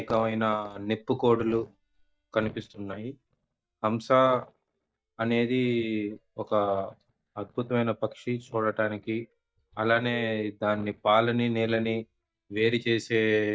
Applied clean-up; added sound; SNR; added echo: neural mask model DeepFilterNet 3.